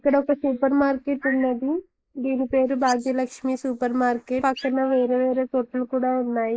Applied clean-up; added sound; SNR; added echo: neural mask model Resemble Enhance denoiser.